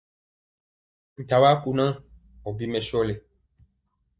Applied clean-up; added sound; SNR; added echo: neural mask model DeepFilterNet 3.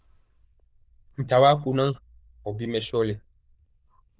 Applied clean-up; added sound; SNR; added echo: neural diffusion model UNIVERSE++.